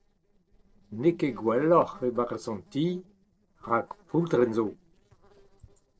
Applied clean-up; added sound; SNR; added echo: neural separator model SepFormer DNS4.